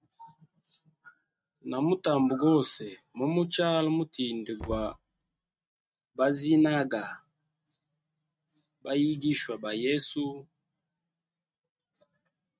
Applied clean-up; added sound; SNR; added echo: neural mask model RNNoise.